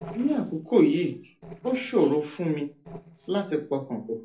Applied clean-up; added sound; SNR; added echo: neural separator model SepFormer DNS4.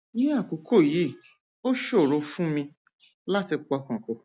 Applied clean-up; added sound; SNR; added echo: none; none; none; none.